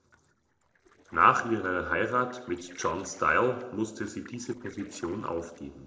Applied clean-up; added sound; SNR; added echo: neural separator model SepFormer DNS4.